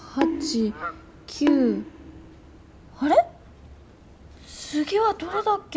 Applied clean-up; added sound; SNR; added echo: none; Fowl; 17 dB; none.